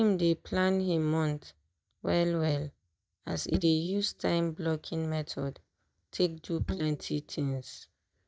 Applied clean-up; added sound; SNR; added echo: neural mask model DeepFilterNet 3.